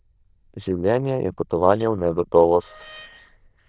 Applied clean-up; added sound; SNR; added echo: neural diffusion model UNIVERSE++.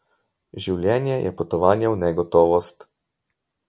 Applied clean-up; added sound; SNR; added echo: none; none; none; none.